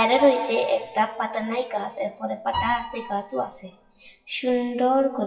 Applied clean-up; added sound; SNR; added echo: classical method WPE with log-MMSE.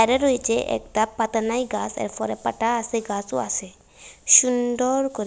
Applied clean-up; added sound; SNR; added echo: none; none; none; none.